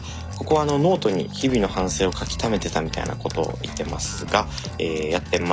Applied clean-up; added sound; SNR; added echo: none; Wind instrument, woodwind instrument; 20 dB; none.